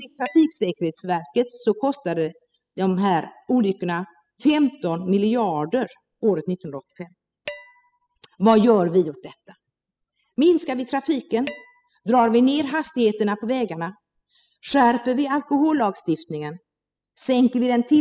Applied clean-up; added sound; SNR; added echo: classical method spectral subtraction.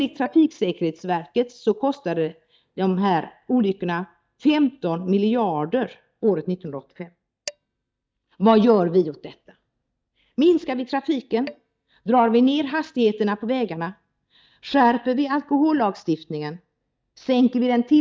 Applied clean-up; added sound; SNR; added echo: neural mask model DeepFilterNet 3.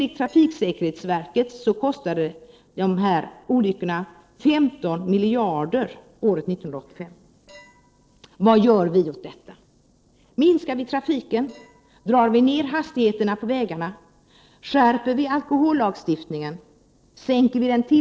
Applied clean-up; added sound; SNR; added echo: neural separator model SepFormer DNS4.